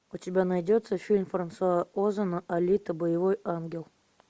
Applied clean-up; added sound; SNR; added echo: none; none; none; none.